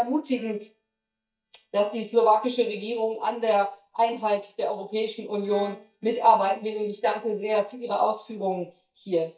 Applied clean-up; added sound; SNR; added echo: neural mask model DeepFilterNet 3.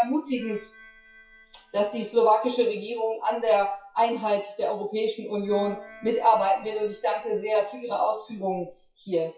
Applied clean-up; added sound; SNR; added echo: classical method WPE with log-MMSE.